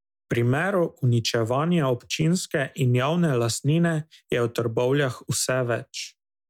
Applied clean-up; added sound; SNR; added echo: none; none; none; none.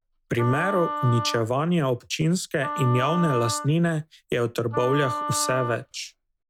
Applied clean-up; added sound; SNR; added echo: none; Wind instrument, woodwind instrument; 8 dB; none.